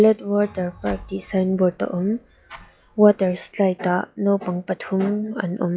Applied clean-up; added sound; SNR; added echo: classical method log-MMSE.